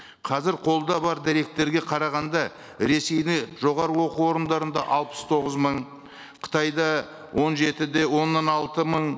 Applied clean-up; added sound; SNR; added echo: none; none; none; none.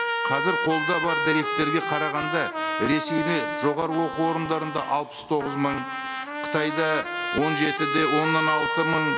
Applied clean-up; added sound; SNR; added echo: none; Trumpet; 2 dB; none.